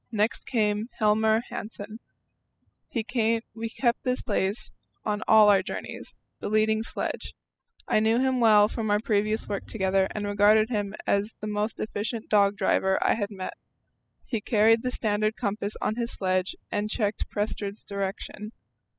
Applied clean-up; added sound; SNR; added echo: classical method spectral subtraction.